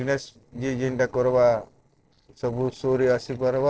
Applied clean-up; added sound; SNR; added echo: neural separator model SepFormer DNS4.